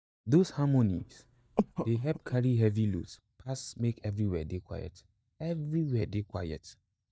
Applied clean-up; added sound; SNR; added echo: neural mask model DeepFilterNet 3.